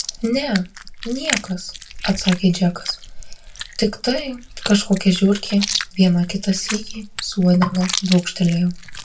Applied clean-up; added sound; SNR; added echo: none; Chewing, mastication; 10 dB; reverberation time 0.2 s.